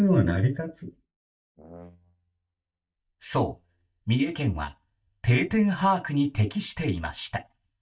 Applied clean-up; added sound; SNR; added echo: neural mask model DeepFilterNet 3.